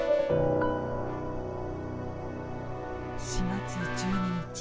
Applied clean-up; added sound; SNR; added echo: none; Fire + Keyboard (musical) / Brass instrument; 8 dB; none.